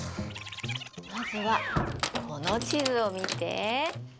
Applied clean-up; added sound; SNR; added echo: none; Squeak; 4 dB; none.